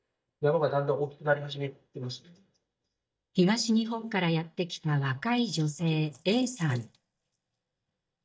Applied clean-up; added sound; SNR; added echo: neural mask model DeepFilterNet 3.